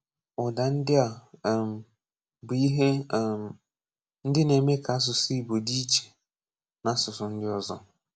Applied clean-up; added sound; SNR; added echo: none; none; none; none.